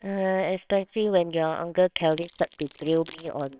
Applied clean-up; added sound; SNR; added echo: neural separator model SepFormer WHAMR!.